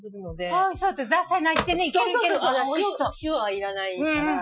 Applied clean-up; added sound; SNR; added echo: classical method Wiener filter.